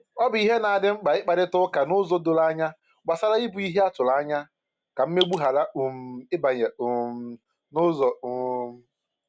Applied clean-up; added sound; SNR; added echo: none; Drip; 7 dB; none.